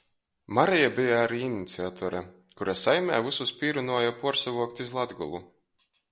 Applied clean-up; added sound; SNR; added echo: none; none; none; none.